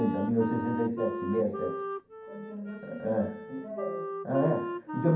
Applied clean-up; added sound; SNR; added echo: none; Wind instrument, woodwind instrument; 6 dB; reverberation time 0.6 s.